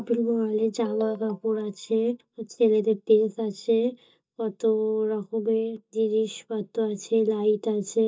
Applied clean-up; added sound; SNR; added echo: neural mask model DeepFilterNet 3.